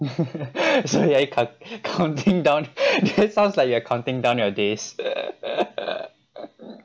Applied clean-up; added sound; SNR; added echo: none; none; none; none.